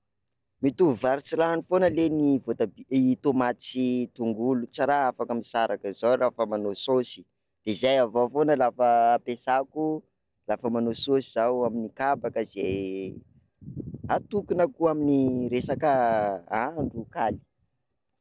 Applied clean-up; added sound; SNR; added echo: none; none; none; none.